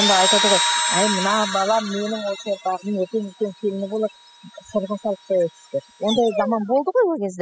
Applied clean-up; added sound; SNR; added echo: classical method spectral subtraction.